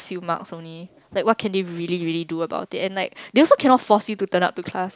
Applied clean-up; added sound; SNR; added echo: none; none; none; none.